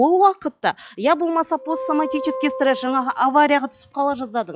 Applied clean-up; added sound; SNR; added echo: classical method log-MMSE.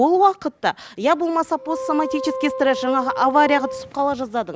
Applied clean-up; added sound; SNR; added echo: none; Wind instrument, woodwind instrument; 10 dB; none.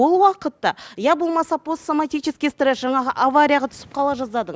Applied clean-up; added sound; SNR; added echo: none; none; none; none.